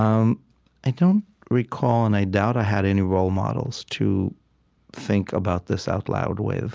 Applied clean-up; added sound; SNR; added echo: none; none; none; none.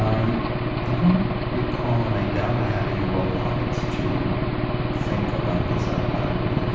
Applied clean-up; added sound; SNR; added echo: none; Engine / Aircraft; -2 dB; reverberation time 0.9 s.